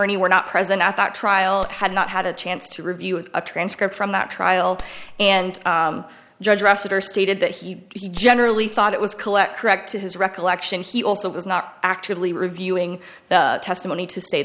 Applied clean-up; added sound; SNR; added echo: none; Clapping; 16 dB; none.